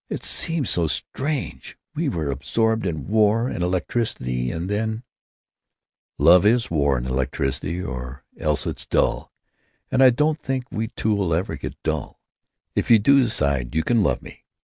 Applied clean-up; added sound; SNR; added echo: none; none; none; none.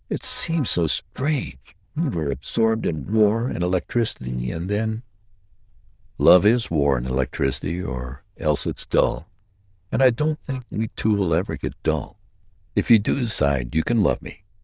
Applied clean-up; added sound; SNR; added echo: neural diffusion model UNIVERSE++.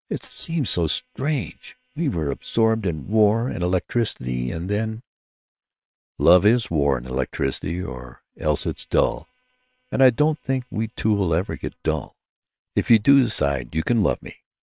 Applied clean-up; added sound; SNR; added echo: neural separator model SepFormer WHAM!.